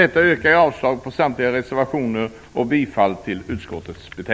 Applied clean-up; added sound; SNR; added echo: none; none; none; none.